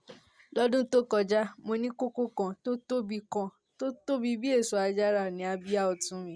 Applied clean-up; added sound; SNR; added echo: none; none; none; none.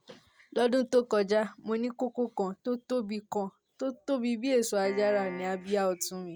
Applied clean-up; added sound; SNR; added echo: none; Piano; 13 dB; none.